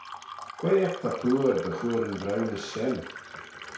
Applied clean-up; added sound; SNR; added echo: none; Fill (with liquid); 13 dB; reverberation time 0.6 s.